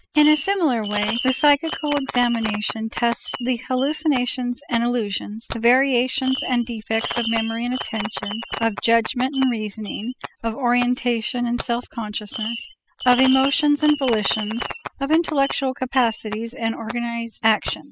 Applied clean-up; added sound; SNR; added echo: classical method spectral subtraction.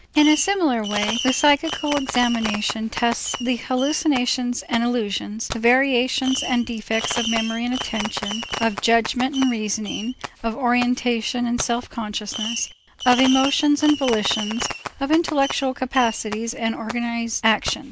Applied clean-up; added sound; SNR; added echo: none; Fireworks; 10 dB; none.